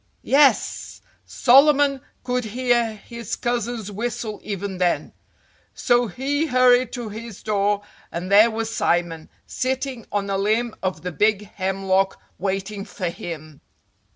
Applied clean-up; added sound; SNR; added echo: none; none; none; none.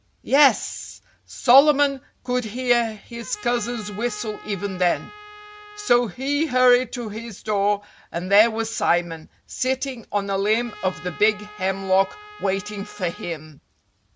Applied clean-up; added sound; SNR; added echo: none; Trumpet; 19 dB; none.